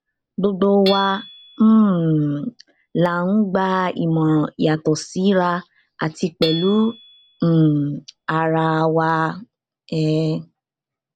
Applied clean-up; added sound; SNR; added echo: none; Hammer / Chink, clink; 16 dB; none.